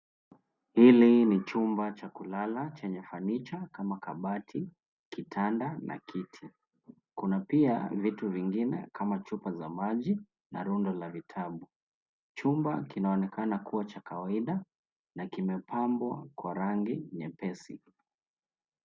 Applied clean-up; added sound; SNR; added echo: none; none; none; none.